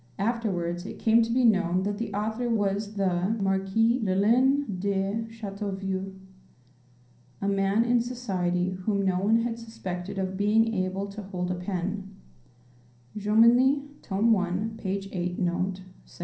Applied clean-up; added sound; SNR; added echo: none; none; none; reverberation time 0.6 s.